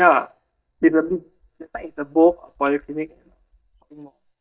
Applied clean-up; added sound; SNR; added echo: neural mask model DeepFilterNet 3.